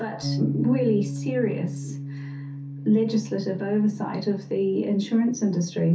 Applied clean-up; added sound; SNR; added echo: none; Bass guitar; 8 dB; reverberation time 0.3 s.